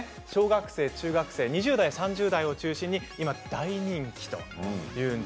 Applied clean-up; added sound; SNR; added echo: none; none; none; none.